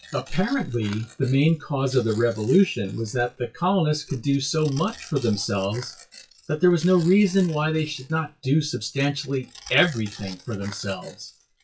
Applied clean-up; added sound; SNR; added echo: classical method WPE with log-MMSE.